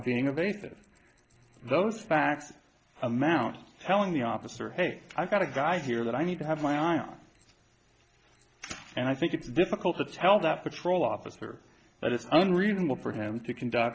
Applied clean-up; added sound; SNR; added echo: neural separator model SepFormer DNS4.